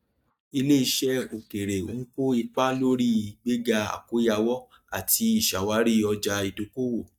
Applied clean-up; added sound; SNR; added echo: neural mask model DeepFilterNet 3.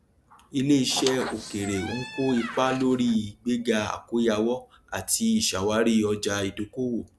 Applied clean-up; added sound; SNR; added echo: none; Squeak; 11 dB; none.